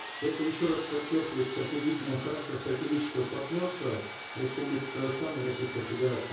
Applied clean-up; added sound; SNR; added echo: none; Sawing; 7 dB; reverberation time 0.6 s.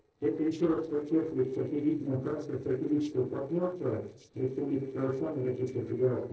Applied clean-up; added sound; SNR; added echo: neural separator model SepFormer DNS4.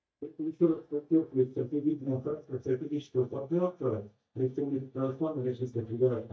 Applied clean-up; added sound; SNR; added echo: neural mask model DeepFilterNet 3.